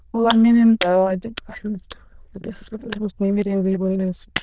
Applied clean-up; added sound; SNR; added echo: neural diffusion model UNIVERSE++.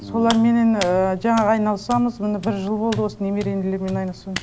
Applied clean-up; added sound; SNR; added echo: none; Hands; 14 dB; none.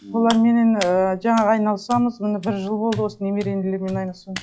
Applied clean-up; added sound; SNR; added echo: classical method log-MMSE.